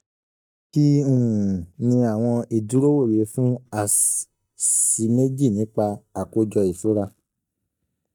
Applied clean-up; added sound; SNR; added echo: neural mask model DeepFilterNet 3.